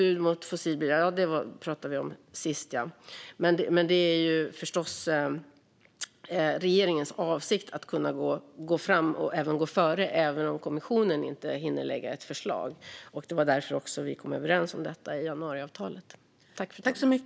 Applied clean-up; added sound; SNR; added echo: none; none; none; none.